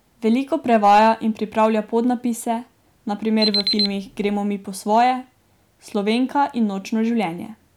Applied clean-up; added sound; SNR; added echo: none; Alarm; 4 dB; none.